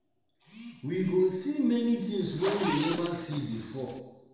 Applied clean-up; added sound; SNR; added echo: none; Zipper (clothing); 7 dB; reverberation time 1.0 s.